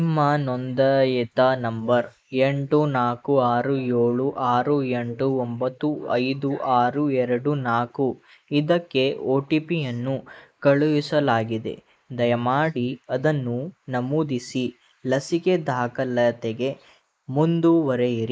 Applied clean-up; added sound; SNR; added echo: neural mask model Resemble Enhance denoiser.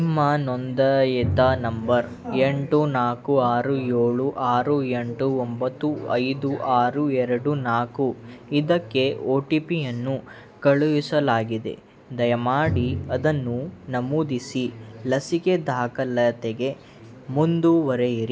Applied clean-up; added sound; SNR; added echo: none; Drum; 15 dB; none.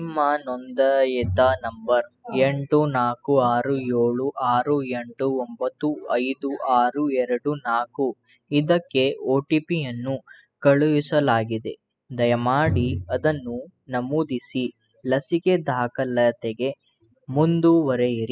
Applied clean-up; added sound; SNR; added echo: classical method spectral subtraction.